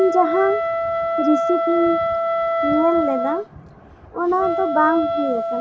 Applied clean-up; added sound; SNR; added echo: none; Wind instrument, woodwind instrument; 0 dB; none.